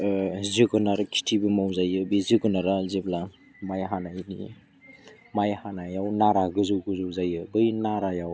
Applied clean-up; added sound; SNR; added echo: none; none; none; none.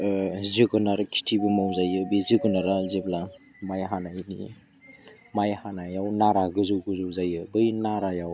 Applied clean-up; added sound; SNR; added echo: none; Doorbell; 10 dB; none.